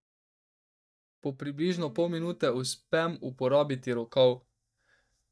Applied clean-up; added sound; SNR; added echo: neural mask model DeepFilterNet 3.